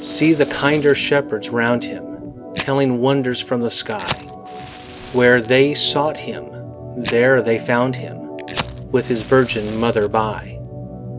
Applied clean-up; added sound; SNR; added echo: none; Organ + Fire; 11 dB; none.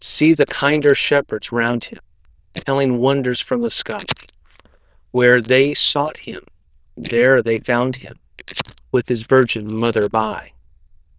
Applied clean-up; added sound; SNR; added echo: neural diffusion model UNIVERSE++.